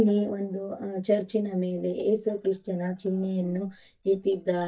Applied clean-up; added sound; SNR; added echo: neural mask model DeepFilterNet 3.